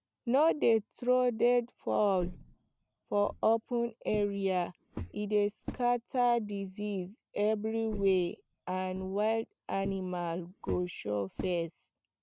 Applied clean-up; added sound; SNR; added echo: none; Walk, footsteps; 14 dB; none.